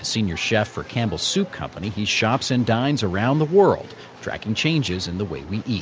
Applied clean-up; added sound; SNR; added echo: none; none; none; none.